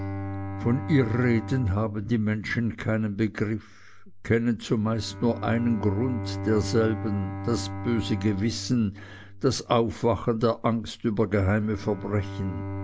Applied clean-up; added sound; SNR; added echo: none; Bowed string instrument; 10 dB; none.